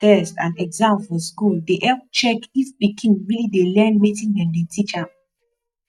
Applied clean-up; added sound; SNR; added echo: neural mask model DeepFilterNet 3.